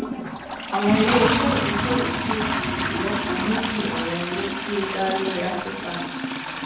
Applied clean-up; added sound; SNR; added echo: none; Toilet flush; -1 dB; reverberation time 0.8 s.